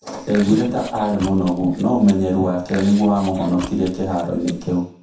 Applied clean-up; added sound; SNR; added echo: none; Chewing, mastication; 17 dB; reverberation time 0.7 s.